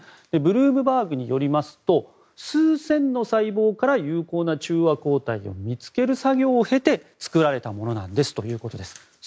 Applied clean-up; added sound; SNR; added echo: none; none; none; none.